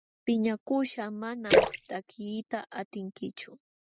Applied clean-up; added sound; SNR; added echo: classical method spectral subtraction.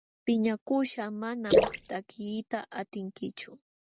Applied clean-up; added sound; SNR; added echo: neural mask model Resemble Enhance denoiser.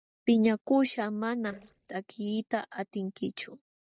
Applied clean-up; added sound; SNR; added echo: neural mask model DeepFilterNet 3.